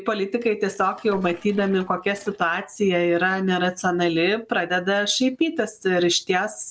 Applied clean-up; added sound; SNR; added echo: neural separator model SepFormer DNS4.